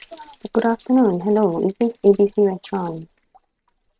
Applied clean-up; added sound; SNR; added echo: neural mask model RNNoise.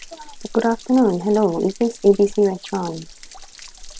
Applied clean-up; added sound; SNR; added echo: none; Stream / Trickle, dribble / Splash, splatter; 19 dB; none.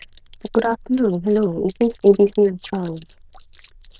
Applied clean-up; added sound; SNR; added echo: neural diffusion model UNIVERSE++.